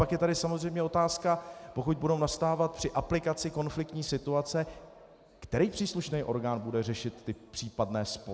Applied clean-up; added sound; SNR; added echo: none; none; none; none.